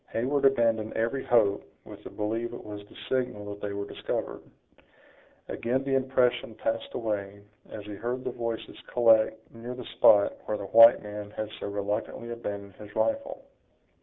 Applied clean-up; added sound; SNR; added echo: none; none; none; none.